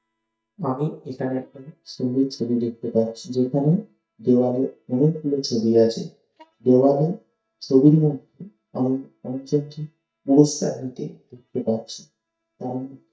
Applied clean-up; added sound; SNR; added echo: neural mask model DeepFilterNet 3.